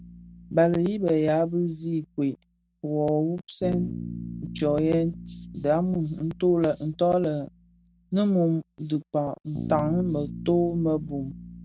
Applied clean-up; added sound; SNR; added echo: none; Bass guitar; 14 dB; none.